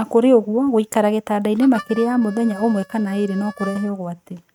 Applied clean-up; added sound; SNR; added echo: neural mask model RNNoise.